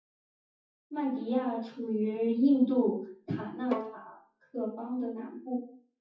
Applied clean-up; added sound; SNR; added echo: classical method WPE with log-MMSE.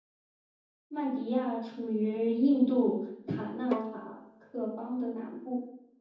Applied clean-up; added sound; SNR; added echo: none; Bowed string instrument; 10 dB; reverberation time 0.9 s.